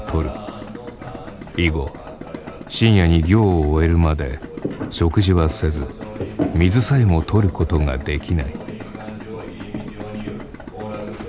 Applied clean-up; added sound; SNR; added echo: none; Idling; 17 dB; none.